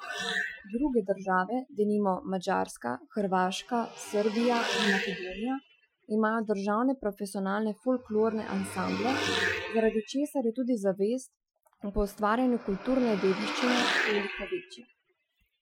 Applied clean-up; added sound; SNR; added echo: classical method Wiener filter.